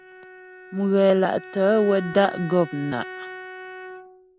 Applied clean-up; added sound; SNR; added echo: none; Bowed string instrument; 15 dB; none.